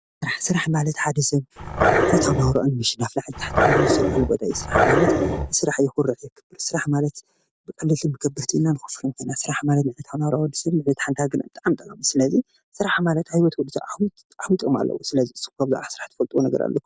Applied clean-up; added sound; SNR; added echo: none; Growling; -3 dB; none.